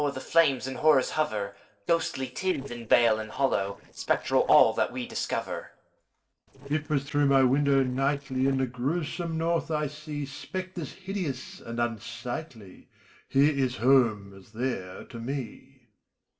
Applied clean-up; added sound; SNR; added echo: neural separator model SepFormer DNS4.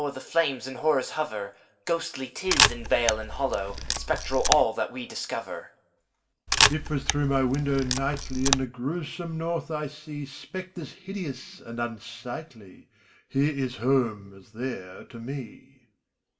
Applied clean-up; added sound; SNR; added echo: none; Camera; -2 dB; reverberation time 0.7 s.